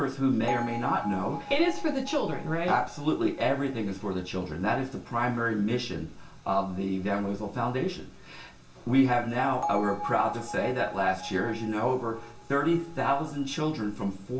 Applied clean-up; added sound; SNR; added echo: none; Bell; 14 dB; reverberation time 0.3 s.